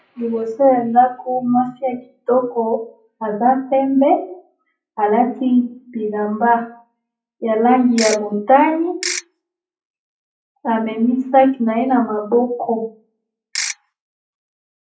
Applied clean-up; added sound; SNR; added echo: classical method WPE with log-MMSE.